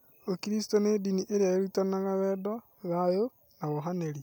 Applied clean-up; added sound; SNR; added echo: none; none; none; none.